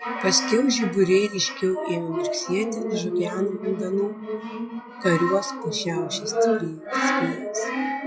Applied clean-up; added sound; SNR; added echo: classical method log-MMSE.